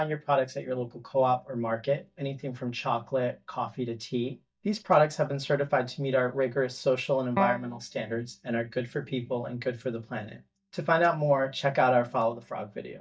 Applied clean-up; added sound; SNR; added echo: neural mask model DeepFilterNet 3.